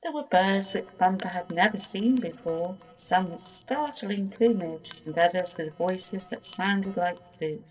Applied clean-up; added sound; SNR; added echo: neural separator model SepFormer DNS4.